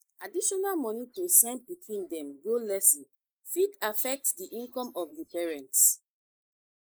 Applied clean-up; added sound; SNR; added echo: neural mask model Resemble Enhance denoiser.